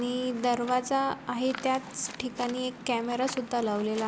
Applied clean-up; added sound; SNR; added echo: none; Waves, surf; 14 dB; none.